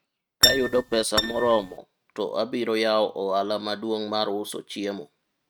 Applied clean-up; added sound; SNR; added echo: neural mask model RNNoise.